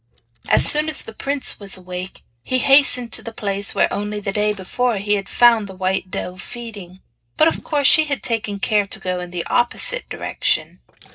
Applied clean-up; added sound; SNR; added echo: neural separator model SepFormer DNS4.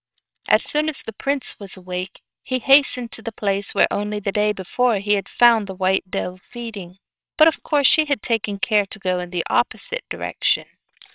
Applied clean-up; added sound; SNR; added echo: neural separator model SepFormer WHAMR!.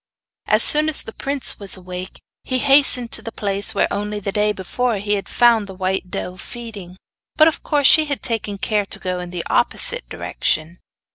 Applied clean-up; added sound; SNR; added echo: none; none; none; none.